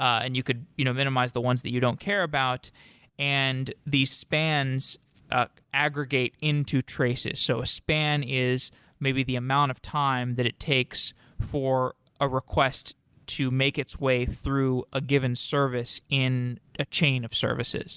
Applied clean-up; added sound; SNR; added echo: none; none; none; none.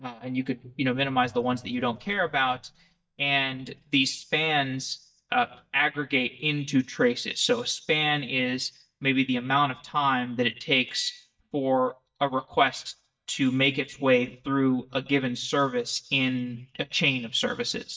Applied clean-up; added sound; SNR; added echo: neural mask model DeepFilterNet 3.